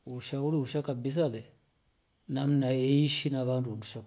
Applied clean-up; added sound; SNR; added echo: none; none; none; none.